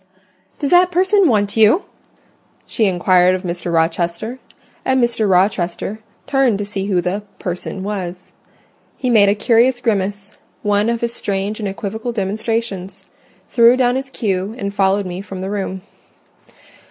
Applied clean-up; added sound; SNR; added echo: none; none; none; none.